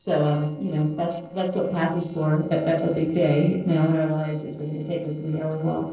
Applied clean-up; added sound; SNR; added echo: neural separator model SepFormer DNS4.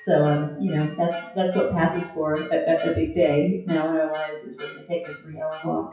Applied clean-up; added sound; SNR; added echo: classical method WPE with log-MMSE.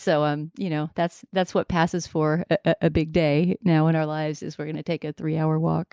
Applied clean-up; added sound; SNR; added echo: none; none; none; none.